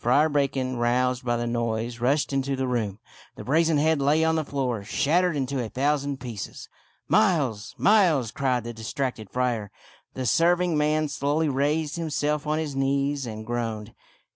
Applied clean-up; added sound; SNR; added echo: none; none; none; none.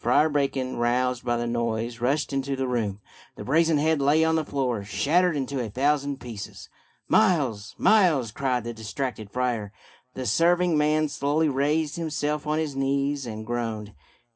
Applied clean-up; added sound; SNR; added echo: none; none; none; reverberation time 0.3 s.